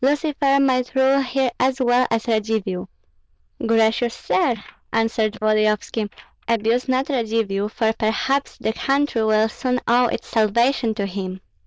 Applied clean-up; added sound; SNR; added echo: neural diffusion model UNIVERSE++.